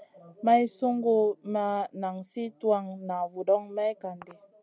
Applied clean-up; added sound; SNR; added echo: none; none; none; none.